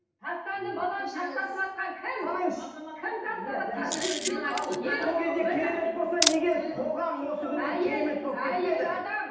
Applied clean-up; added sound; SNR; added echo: none; Camera; 5 dB; reverberation time 0.9 s.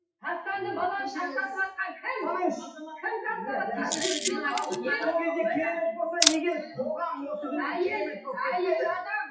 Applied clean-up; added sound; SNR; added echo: classical method WPE with log-MMSE.